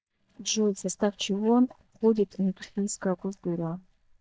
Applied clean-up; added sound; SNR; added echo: neural mask model DeepFilterNet 3.